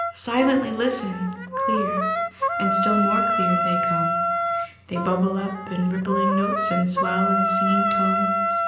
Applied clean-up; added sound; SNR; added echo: none; Wind instrument, woodwind instrument; -1 dB; reverberation time 0.8 s.